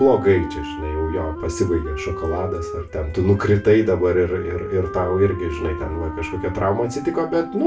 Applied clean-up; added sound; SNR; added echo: none; Wind instrument, woodwind instrument; 11 dB; reverberation time 0.3 s.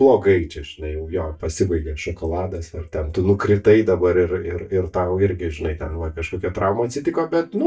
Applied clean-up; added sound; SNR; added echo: neural mask model DeepFilterNet 3.